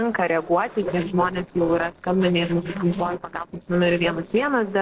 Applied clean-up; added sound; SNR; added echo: neural separator model SepFormer DNS4.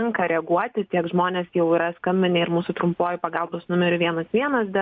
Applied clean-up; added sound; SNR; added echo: none; none; none; none.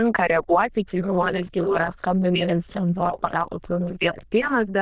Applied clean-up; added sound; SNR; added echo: neural diffusion model UNIVERSE++.